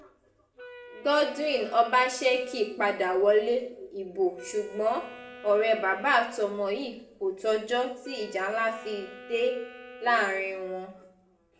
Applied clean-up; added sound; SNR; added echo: none; Wind instrument, woodwind instrument; 19 dB; reverberation time 0.5 s.